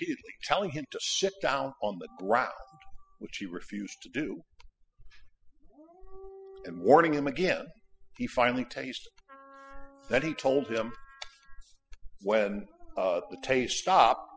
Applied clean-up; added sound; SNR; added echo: classical method spectral subtraction.